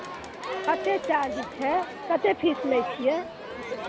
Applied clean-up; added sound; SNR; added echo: none; Crowd; 6 dB; none.